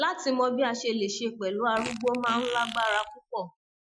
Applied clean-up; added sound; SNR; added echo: classical method Wiener filter.